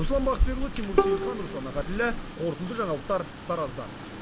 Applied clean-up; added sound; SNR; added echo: none; Bowed string instrument + Rain; -2 dB; none.